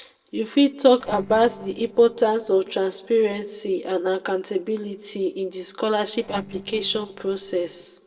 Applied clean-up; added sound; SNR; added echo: neural separator model SepFormer DNS4.